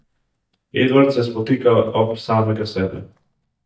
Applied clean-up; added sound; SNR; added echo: neural mask model DeepFilterNet 3.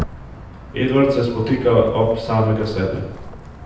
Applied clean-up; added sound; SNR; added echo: none; Walk, footsteps; 14 dB; reverberation time 0.9 s.